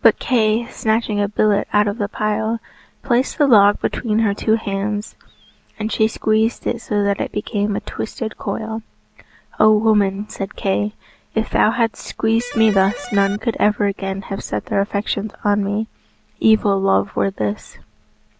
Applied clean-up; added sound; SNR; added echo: none; Electric guitar; 12 dB; none.